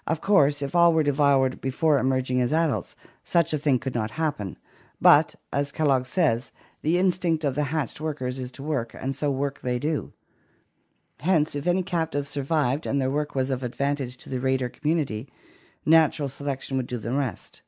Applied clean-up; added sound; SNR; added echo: neural mask model Resemble Enhance denoiser.